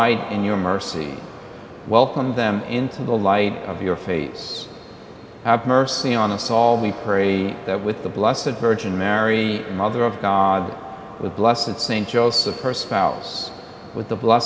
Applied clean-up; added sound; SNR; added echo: none; none; none; none.